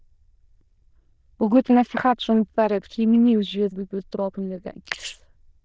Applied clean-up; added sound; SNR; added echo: neural diffusion model UNIVERSE++.